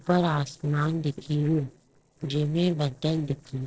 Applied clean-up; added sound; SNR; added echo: neural separator model SepFormer DNS4.